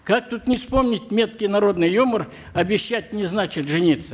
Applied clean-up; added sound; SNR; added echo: none; none; none; none.